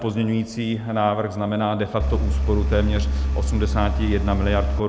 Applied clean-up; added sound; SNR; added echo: none; Engine; -2 dB; none.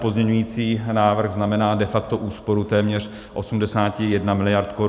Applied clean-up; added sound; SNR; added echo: none; none; none; none.